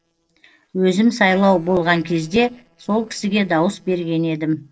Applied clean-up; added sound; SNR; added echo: neural separator model SepFormer DNS4.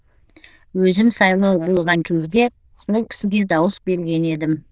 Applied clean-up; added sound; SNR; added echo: neural diffusion model UNIVERSE++.